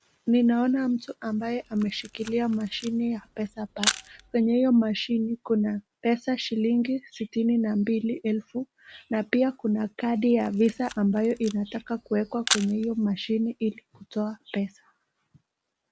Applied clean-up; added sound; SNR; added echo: none; Camera; 10 dB; none.